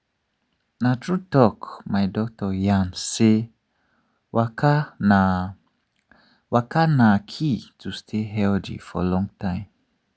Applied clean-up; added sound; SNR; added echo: none; none; none; none.